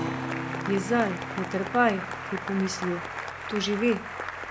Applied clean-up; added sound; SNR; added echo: none; Acoustic guitar + Applause / Cheering; 5 dB; none.